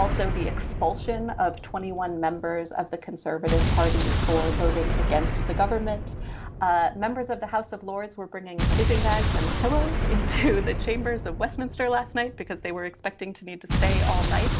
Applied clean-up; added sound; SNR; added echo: none; Explosion; -1 dB; none.